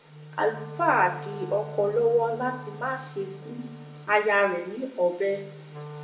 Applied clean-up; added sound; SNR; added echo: none; Wind instrument, woodwind instrument; 14 dB; reverberation time 0.6 s.